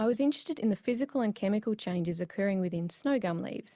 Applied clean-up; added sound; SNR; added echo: none; none; none; none.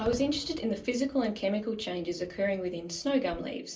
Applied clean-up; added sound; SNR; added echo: none; Fireworks; 18 dB; reverberation time 0.3 s.